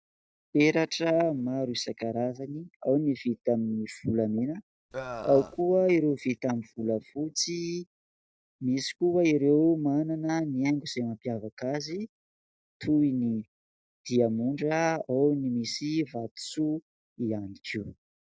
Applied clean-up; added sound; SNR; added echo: neural mask model DeepFilterNet 3.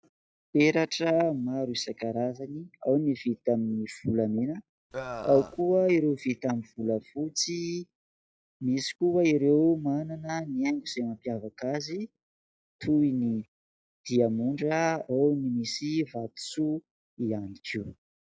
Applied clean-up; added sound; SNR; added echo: classical method log-MMSE.